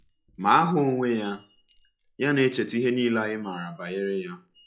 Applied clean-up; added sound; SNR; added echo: classical method log-MMSE.